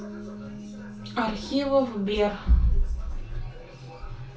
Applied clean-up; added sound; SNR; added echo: none; Bass guitar; 17 dB; reverberation time 0.2 s.